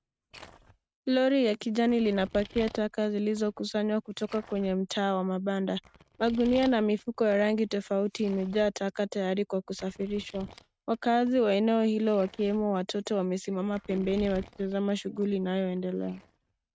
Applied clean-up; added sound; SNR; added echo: neural mask model RNNoise.